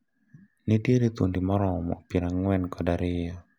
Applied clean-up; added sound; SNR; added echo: none; none; none; none.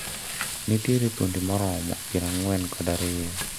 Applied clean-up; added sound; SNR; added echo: none; Frying (food); 7 dB; none.